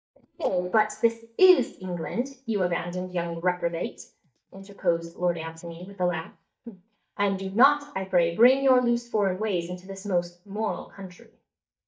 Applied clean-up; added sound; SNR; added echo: neural mask model DeepFilterNet 3.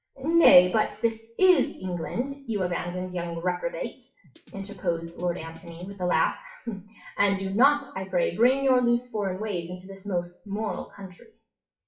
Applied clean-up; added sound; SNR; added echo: classical method WPE with log-MMSE.